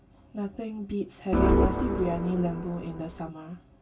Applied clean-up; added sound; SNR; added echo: none; Organ; -5 dB; reverberation time 0.1 s.